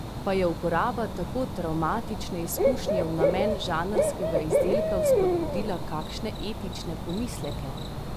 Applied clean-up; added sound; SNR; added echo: none; Cricket / Bird; -3 dB; none.